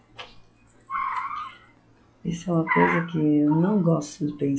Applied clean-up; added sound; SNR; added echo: classical method log-MMSE.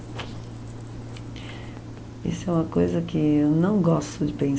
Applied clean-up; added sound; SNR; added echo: none; none; none; none.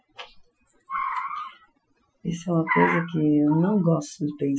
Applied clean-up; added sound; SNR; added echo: classical method Wiener filter.